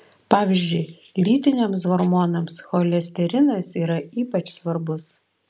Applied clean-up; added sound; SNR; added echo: none; none; none; none.